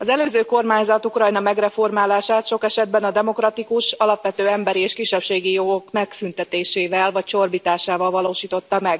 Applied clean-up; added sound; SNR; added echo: none; none; none; none.